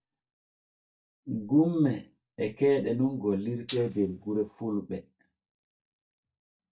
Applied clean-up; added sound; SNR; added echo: neural mask model DeepFilterNet 3.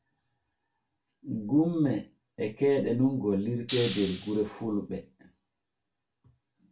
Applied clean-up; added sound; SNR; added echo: none; Hiss; 10 dB; reverberation time 0.2 s.